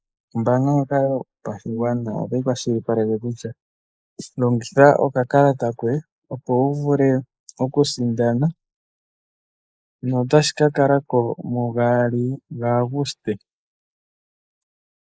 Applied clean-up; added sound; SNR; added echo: neural mask model Resemble Enhance denoiser.